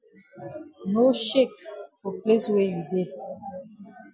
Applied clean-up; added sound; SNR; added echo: none; none; none; none.